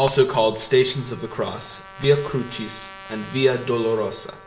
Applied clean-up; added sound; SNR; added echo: none; Trumpet; 20 dB; reverberation time 0.8 s.